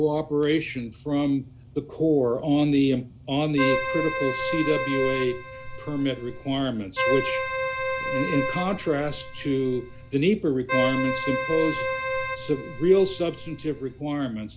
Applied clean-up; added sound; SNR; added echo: none; Keyboard (musical); 4 dB; none.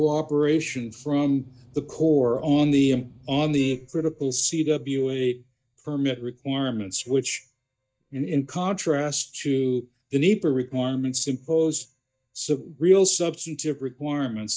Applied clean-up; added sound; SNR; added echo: neural mask model DeepFilterNet 3.